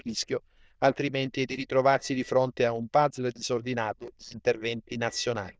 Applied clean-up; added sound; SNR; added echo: neural diffusion model UNIVERSE++.